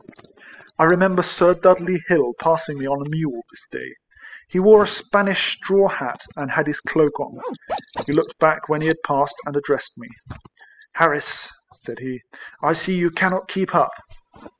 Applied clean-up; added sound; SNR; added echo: classical method spectral subtraction.